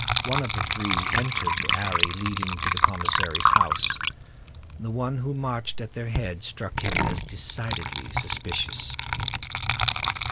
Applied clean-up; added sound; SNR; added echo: none; Water / Liquid; -5 dB; none.